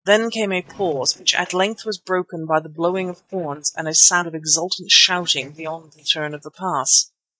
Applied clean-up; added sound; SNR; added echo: neural mask model DeepFilterNet 3.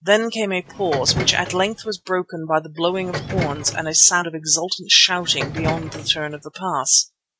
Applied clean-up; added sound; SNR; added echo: none; Subway, metro, underground; 9 dB; none.